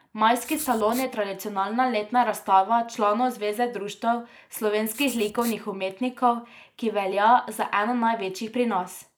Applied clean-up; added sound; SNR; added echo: neural mask model Resemble Enhance denoiser.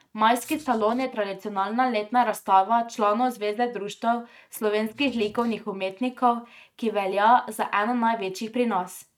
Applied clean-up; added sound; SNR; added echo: neural mask model RNNoise.